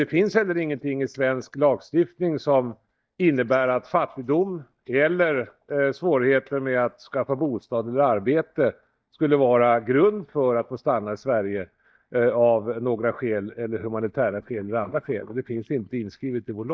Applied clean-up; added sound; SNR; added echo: neural mask model DeepFilterNet 3.